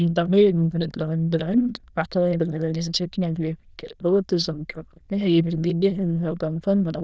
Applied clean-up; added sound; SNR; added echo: neural diffusion model UNIVERSE++.